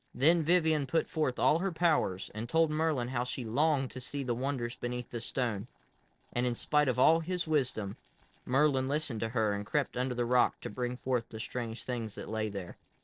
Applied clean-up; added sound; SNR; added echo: neural separator model SepFormer DNS4.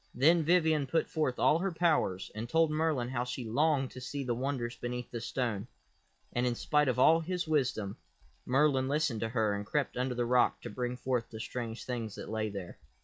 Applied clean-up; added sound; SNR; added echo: classical method log-MMSE.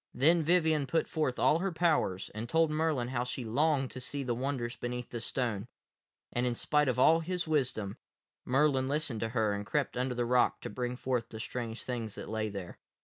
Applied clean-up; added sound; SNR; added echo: none; none; none; none.